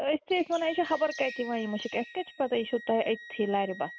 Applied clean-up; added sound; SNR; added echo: none; Wind instrument, woodwind instrument + Chirp, tweet; 16 dB; none.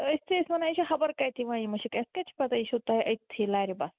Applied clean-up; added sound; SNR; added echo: none; none; none; none.